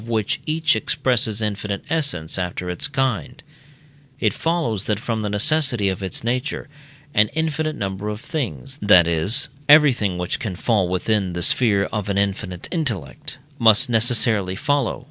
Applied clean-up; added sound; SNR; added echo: none; none; none; none.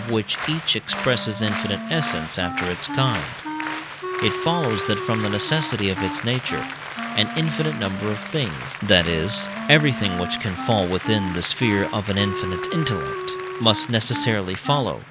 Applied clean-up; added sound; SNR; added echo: none; Wind instrument, woodwind instrument + Applause; 6 dB; none.